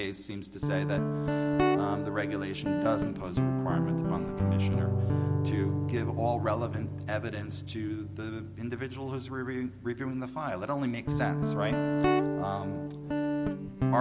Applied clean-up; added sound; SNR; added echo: none; Guitar; -4 dB; none.